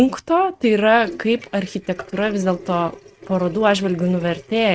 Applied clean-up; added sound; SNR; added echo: neural mask model RNNoise.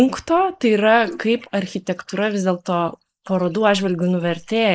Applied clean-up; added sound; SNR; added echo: neural mask model Resemble Enhance denoiser.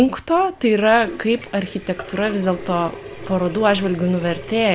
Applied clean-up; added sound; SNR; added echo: none; Sink (filling or washing) / Water tap, faucet; 15 dB; none.